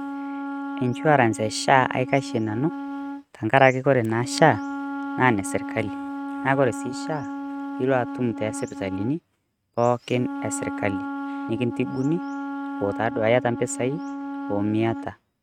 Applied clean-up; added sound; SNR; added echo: neural mask model RNNoise.